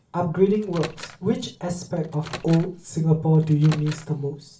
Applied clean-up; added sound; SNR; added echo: none; Microwave oven; 18 dB; reverberation time 0.3 s.